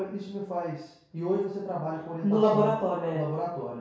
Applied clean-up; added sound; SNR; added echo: none; none; none; reverberation time 0.6 s.